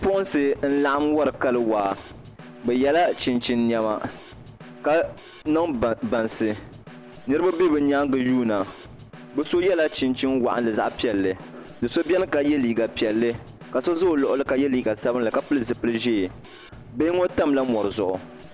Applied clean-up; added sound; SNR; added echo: none; Snare drum / Drum kit; 19 dB; none.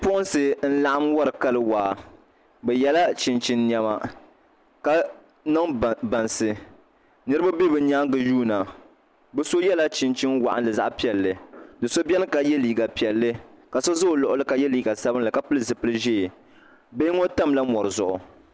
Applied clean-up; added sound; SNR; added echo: none; none; none; none.